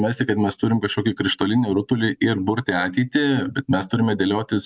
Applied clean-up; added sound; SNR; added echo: none; none; none; none.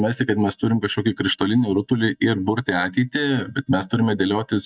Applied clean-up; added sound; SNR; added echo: neural mask model DeepFilterNet 3.